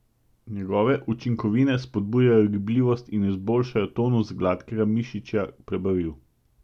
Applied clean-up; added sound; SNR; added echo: none; none; none; none.